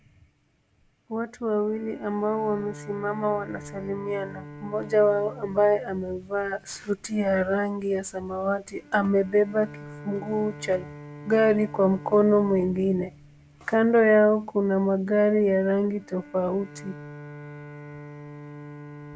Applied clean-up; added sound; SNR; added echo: none; Bowed string instrument; 18 dB; none.